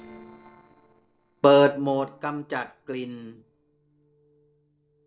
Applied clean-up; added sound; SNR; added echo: neural separator model SepFormer DNS4.